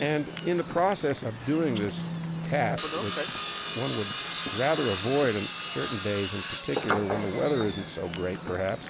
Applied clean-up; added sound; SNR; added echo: none; Tools; 1 dB; none.